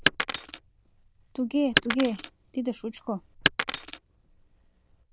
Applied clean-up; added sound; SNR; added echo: neural diffusion model UNIVERSE++.